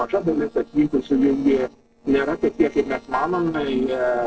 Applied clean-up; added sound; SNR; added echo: neural separator model SepFormer DNS4.